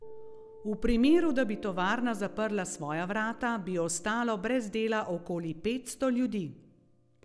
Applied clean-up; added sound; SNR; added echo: none; Piano; 13 dB; none.